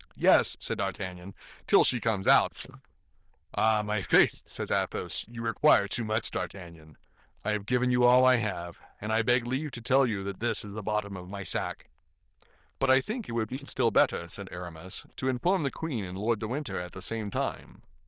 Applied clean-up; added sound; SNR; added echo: neural diffusion model UNIVERSE++.